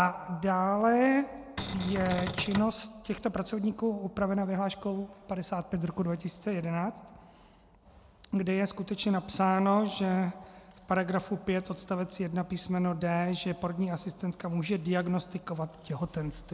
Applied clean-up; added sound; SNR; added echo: none; Cupboard open or close; 6 dB; none.